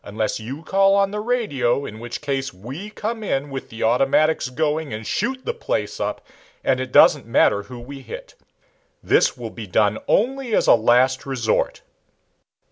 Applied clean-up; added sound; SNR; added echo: none; none; none; none.